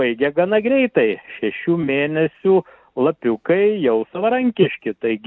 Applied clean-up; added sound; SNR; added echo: none; none; none; none.